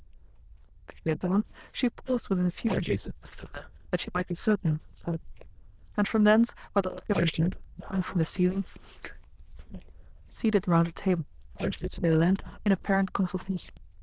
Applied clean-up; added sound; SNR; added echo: neural diffusion model UNIVERSE++.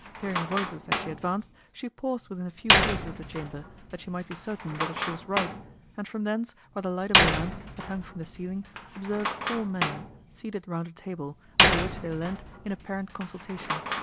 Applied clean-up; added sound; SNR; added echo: none; Slam; -3 dB; none.